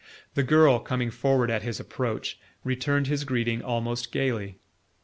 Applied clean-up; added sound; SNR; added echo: none; none; none; none.